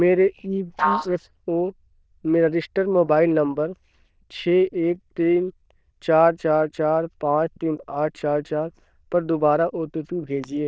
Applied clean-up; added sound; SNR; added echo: neural diffusion model UNIVERSE++.